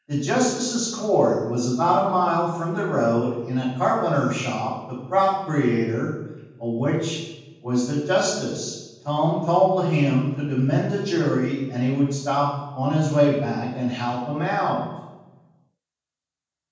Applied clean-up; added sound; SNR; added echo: none; none; none; reverberation time 1.2 s.